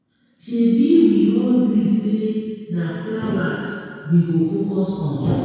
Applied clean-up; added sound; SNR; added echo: none; none; none; reverberation time 2.0 s.